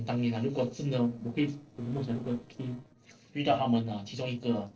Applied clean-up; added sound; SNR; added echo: neural separator model SepFormer DNS4.